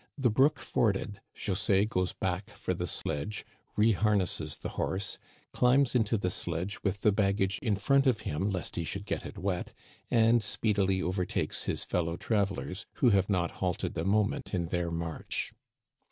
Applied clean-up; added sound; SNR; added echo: none; none; none; none.